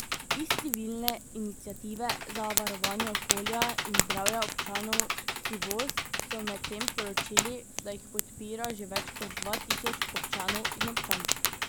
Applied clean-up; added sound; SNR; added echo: none; Fire + Computer keyboard; -5 dB; none.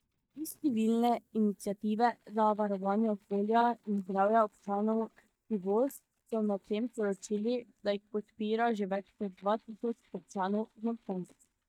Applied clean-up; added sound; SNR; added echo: neural mask model DeepFilterNet 3.